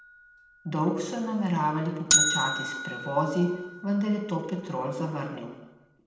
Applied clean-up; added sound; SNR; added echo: none; Bell; 3 dB; reverberation time 1.0 s.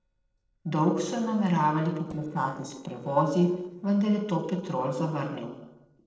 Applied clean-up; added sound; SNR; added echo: neural separator model SepFormer DNS4.